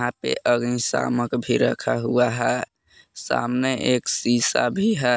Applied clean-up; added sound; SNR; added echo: none; none; none; none.